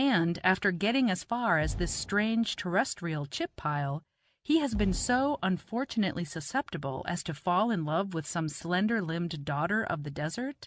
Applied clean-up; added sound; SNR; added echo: none; Fireworks; 13 dB; none.